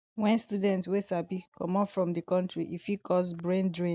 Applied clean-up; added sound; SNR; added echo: none; none; none; none.